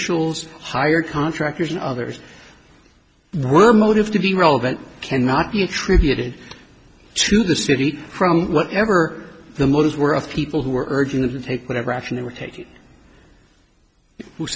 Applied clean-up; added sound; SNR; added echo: none; none; none; none.